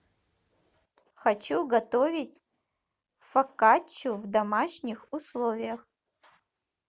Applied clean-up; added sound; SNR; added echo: none; none; none; none.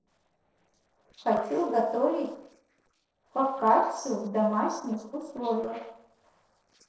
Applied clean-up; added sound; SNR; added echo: neural separator model SepFormer DNS4.